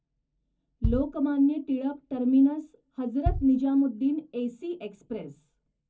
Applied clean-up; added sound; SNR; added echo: none; Bass drum; 8 dB; reverberation time 0.3 s.